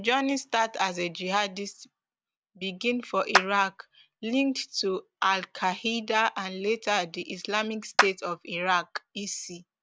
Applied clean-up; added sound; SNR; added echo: none; Clapping; 2 dB; none.